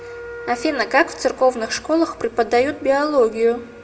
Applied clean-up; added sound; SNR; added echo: none; Wind instrument, woodwind instrument; 18 dB; reverberation time 0.8 s.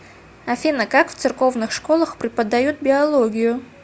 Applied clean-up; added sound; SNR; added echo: none; none; none; none.